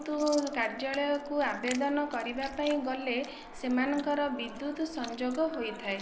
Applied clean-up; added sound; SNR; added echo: none; Chewing, mastication; 16 dB; none.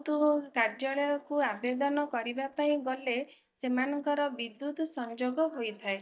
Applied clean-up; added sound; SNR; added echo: neural mask model DeepFilterNet 3.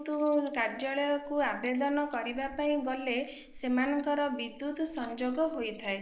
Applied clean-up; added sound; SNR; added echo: neural mask model Resemble Enhance denoiser.